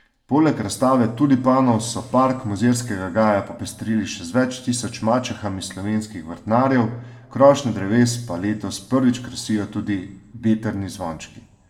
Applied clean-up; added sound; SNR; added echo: none; none; none; reverberation time 0.8 s.